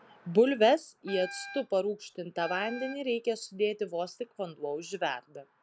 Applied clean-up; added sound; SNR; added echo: none; Wind instrument, woodwind instrument; 15 dB; none.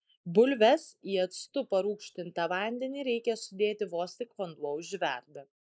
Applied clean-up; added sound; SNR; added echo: neural mask model Resemble Enhance denoiser.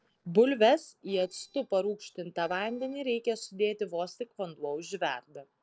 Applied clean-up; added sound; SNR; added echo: neural separator model SepFormer DNS4.